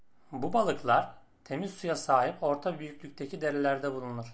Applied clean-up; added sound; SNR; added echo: none; none; none; none.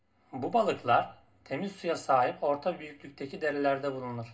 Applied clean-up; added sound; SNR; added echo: none; none; none; reverberation time 0.2 s.